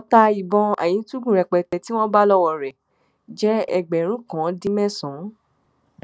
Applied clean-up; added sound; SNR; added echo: none; none; none; none.